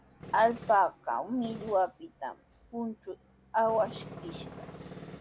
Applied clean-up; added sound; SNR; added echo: none; Tools; 16 dB; none.